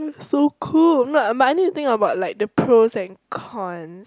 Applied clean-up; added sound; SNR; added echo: none; none; none; none.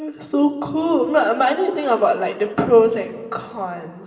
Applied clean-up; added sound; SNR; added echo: none; none; none; reverberation time 2.0 s.